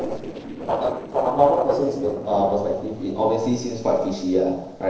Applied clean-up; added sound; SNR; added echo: neural separator model SepFormer DNS4.